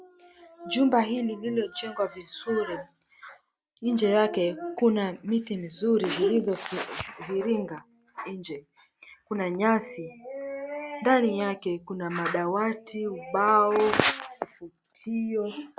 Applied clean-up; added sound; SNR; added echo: none; none; none; none.